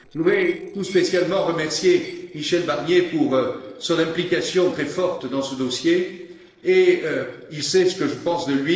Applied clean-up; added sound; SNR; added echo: neural separator model SepFormer DNS4.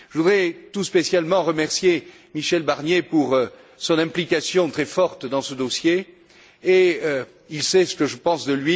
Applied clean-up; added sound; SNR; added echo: none; none; none; none.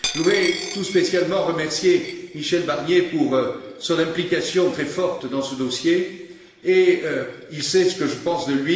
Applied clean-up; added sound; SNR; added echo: none; Coin (dropping); 16 dB; reverberation time 1.3 s.